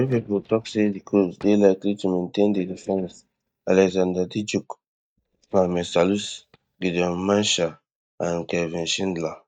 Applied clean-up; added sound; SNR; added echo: neural mask model DeepFilterNet 3.